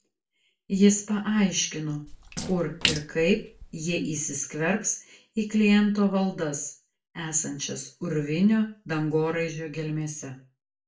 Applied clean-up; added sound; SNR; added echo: none; Splash, splatter; 10 dB; reverberation time 0.3 s.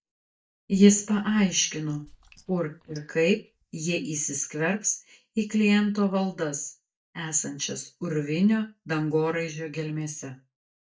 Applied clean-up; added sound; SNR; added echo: neural mask model DeepFilterNet 3.